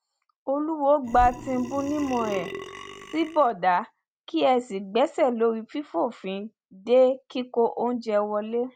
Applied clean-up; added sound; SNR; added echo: none; Burping, eructation; 11 dB; none.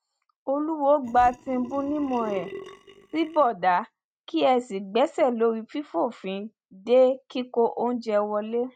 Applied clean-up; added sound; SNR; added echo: neural mask model RNNoise.